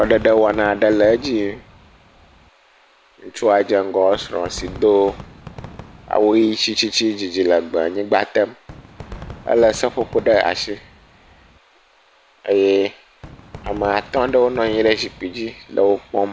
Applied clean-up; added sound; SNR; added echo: none; Fireworks; 20 dB; none.